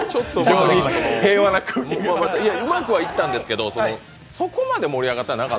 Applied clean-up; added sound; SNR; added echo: none; none; none; none.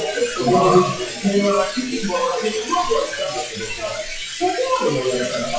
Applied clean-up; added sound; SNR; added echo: classical method WPE with log-MMSE.